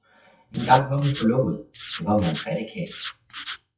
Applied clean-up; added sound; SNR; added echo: classical method WPE with log-MMSE.